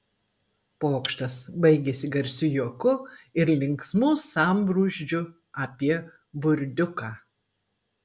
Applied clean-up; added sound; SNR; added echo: none; none; none; none.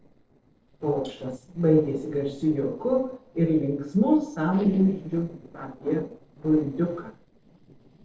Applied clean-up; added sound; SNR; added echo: neural separator model SepFormer DNS4.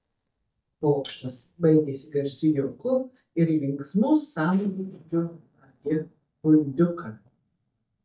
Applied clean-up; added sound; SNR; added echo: neural mask model DeepFilterNet 3.